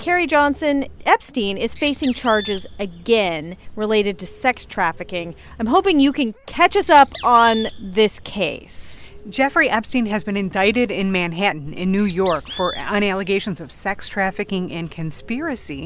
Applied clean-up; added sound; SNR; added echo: none; Bird; 15 dB; none.